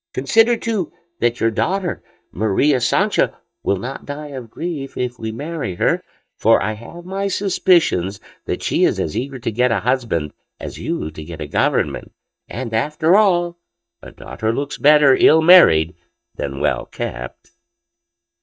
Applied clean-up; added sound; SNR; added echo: neural mask model DeepFilterNet 3.